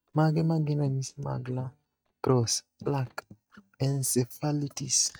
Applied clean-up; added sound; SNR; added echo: neural mask model DeepFilterNet 3.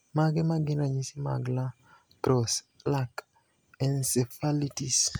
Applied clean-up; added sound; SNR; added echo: none; none; none; none.